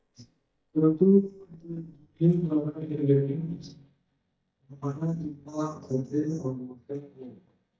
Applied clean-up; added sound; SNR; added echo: neural mask model DeepFilterNet 3.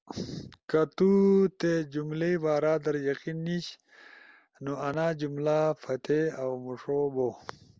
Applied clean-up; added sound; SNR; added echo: none; none; none; none.